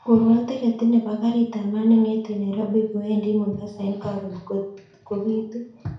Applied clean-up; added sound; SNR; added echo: none; none; none; reverberation time 0.6 s.